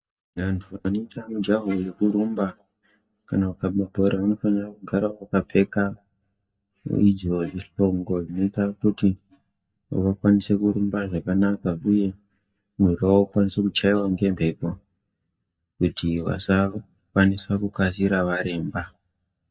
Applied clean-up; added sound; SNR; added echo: neural mask model DeepFilterNet 3.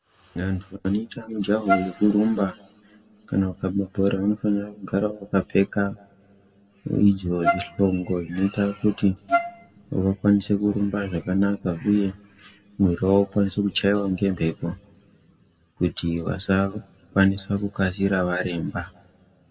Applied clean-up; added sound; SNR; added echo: none; Wind instrument, woodwind instrument; 2 dB; reverberation time 0.8 s.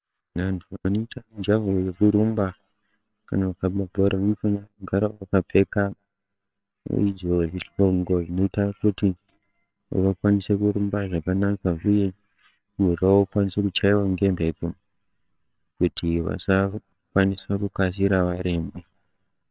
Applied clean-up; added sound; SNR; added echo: neural separator model SepFormer WHAMR!.